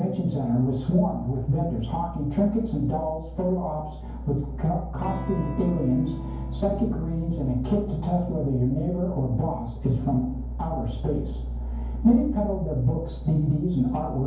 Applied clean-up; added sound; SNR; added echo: none; Electric guitar / Strum; 16 dB; reverberation time 0.9 s.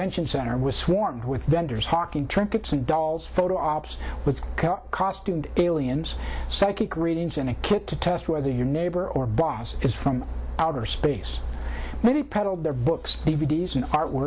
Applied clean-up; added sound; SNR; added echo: none; none; none; none.